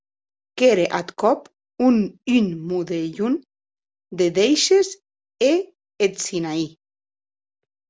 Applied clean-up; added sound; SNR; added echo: none; none; none; none.